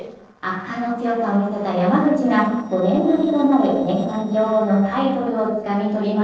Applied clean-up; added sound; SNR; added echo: neural separator model SepFormer DNS4.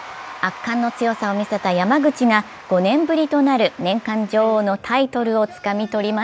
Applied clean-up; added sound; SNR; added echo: none; none; none; none.